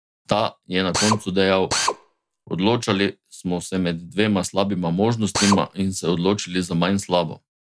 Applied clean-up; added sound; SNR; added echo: none; Drill; 4 dB; none.